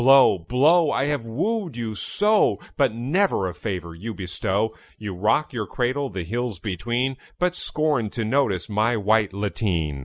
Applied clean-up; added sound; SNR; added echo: neural mask model Resemble Enhance denoiser.